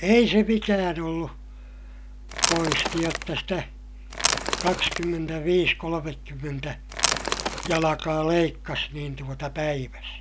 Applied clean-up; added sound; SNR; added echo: none; Crackle / Crushing / Wood; 1 dB; none.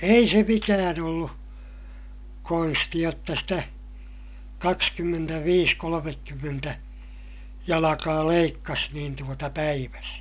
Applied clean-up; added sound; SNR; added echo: none; none; none; none.